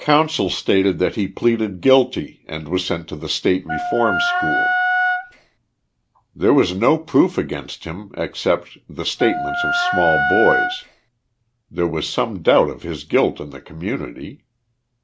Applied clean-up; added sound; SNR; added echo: none; Wind instrument, woodwind instrument; -1 dB; none.